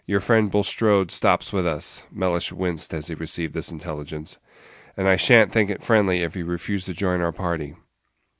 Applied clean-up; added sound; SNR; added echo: none; none; none; none.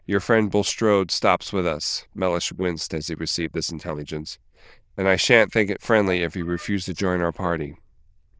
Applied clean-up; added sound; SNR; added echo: neural diffusion model UNIVERSE++.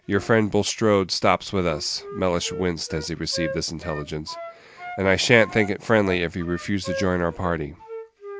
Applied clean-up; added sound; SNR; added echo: none; Wind instrument, woodwind instrument; 14 dB; none.